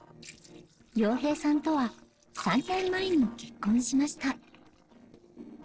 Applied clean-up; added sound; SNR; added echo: neural separator model SepFormer DNS4.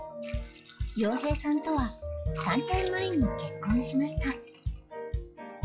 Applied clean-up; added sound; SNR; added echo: classical method log-MMSE.